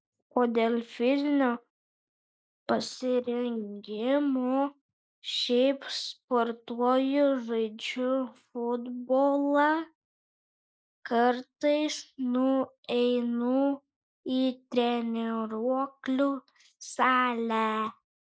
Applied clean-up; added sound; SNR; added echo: neural mask model Resemble Enhance denoiser.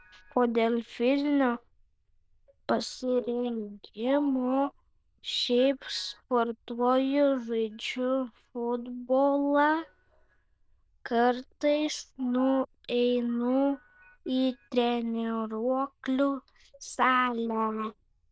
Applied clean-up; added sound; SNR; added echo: neural diffusion model UNIVERSE++.